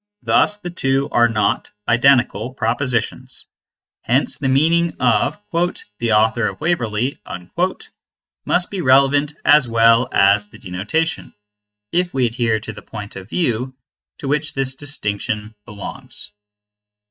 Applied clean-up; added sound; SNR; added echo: neural mask model DeepFilterNet 3.